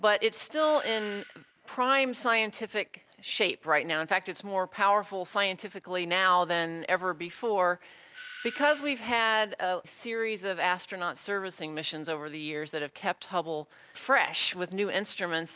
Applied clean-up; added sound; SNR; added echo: none; Doorbell; 15 dB; none.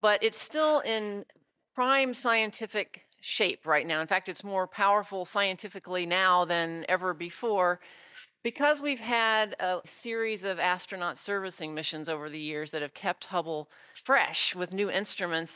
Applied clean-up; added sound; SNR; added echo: neural mask model DeepFilterNet 3.